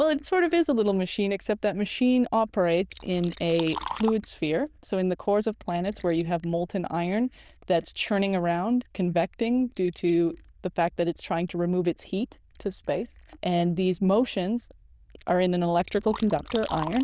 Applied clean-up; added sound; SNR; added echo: neural diffusion model UNIVERSE++.